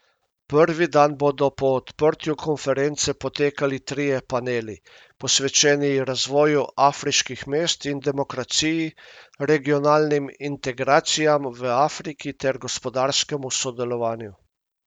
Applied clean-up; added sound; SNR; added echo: none; none; none; none.